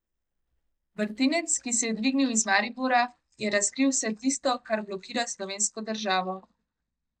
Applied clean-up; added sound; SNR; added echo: neural mask model DeepFilterNet 3.